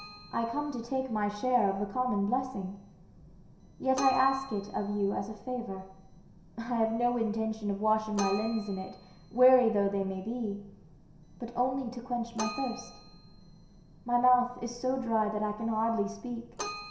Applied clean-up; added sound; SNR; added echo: none; Keyboard (musical); 17 dB; reverberation time 0.7 s.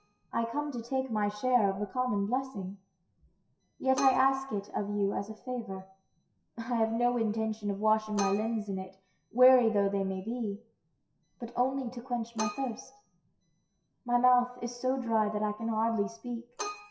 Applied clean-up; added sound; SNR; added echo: classical method WPE with log-MMSE.